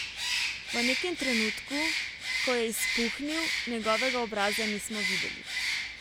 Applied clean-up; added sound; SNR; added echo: none; Bird; -2 dB; none.